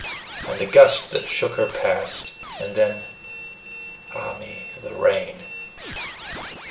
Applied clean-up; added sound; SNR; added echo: none; Squeak; 10 dB; reverberation time 0.4 s.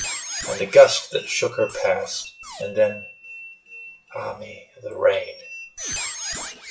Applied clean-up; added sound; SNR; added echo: classical method WPE with log-MMSE.